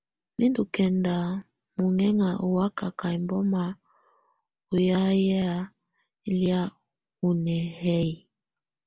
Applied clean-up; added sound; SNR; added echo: none; none; none; none.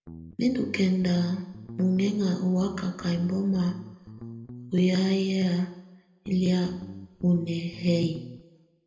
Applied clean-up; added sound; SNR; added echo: none; Guitar; 16 dB; reverberation time 0.9 s.